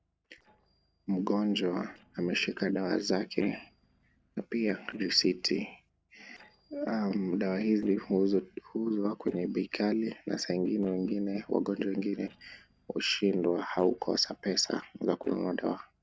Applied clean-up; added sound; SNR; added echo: neural separator model SepFormer DNS4.